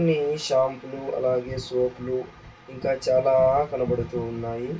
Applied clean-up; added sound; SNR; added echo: none; none; none; reverberation time 0.2 s.